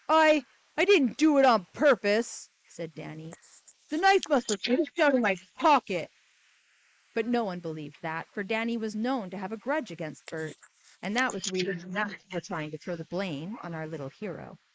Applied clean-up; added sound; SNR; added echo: neural mask model Resemble Enhance denoiser.